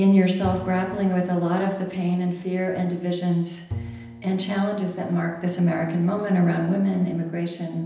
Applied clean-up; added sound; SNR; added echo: none; Bowed string instrument; 17 dB; reverberation time 0.9 s.